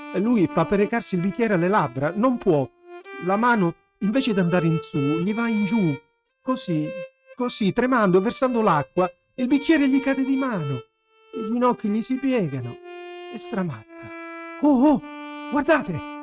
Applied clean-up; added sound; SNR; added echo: neural mask model RNNoise.